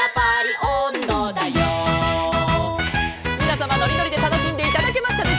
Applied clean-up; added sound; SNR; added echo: none; none; none; none.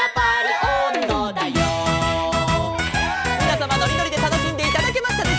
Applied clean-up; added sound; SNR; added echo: none; Cheering; 9 dB; none.